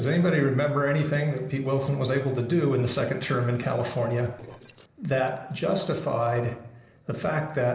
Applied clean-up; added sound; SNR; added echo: neural separator model SepFormer DNS4.